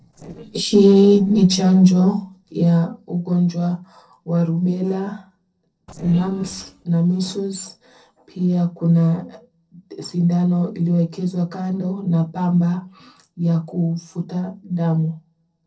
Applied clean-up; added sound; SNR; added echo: neural separator model SepFormer DNS4.